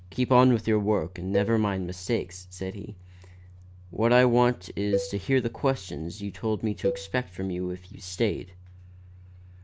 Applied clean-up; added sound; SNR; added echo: none; Cowbell; 9 dB; none.